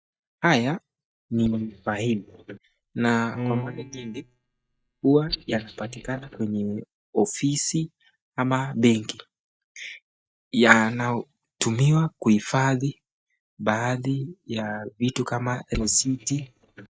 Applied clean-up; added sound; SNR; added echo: neural mask model DeepFilterNet 3.